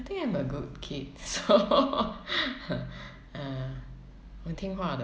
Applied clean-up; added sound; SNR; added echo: none; none; none; none.